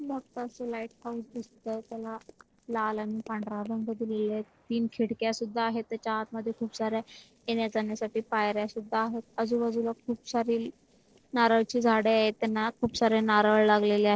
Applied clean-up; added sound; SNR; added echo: neural separator model SepFormer DNS4.